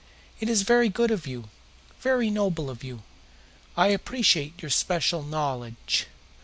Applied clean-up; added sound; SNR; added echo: none; none; none; none.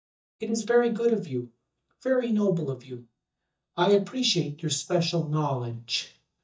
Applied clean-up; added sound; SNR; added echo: neural mask model DeepFilterNet 3.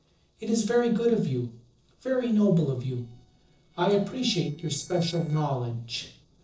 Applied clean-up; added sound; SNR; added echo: neural separator model SepFormer DNS4.